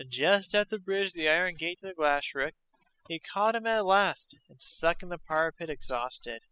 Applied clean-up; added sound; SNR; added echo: classical method spectral subtraction.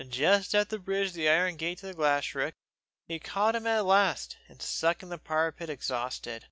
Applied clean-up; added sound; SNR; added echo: none; none; none; none.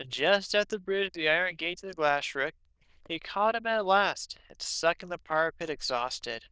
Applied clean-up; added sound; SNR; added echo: neural diffusion model UNIVERSE++.